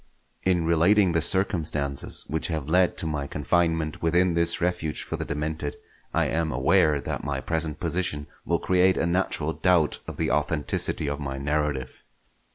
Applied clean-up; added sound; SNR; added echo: none; none; none; none.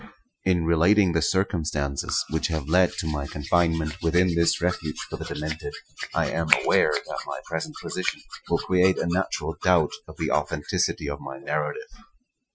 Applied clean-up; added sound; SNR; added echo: classical method Wiener filter.